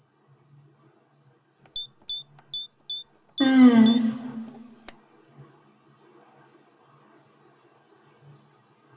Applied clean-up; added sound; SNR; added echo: none; Typing; 12 dB; reverberation time 1.6 s.